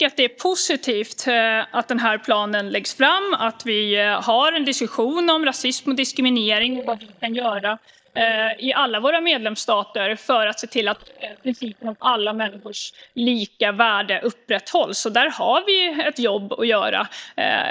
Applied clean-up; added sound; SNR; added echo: neural mask model DeepFilterNet 3.